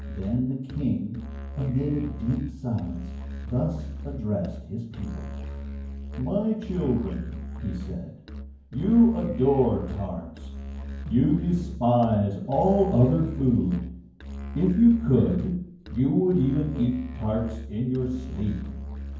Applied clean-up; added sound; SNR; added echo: none; Musical instrument; 10 dB; reverberation time 0.9 s.